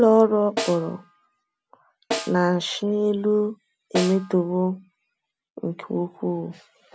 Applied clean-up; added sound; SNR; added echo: none; Snare drum; 11 dB; none.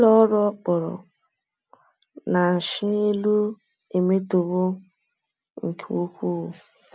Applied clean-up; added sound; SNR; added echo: none; none; none; none.